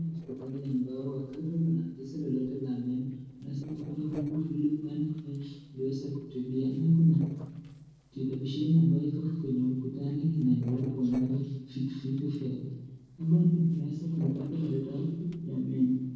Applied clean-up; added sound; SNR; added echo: neural separator model SepFormer DNS4.